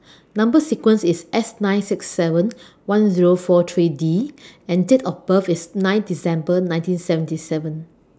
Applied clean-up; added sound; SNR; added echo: none; none; none; none.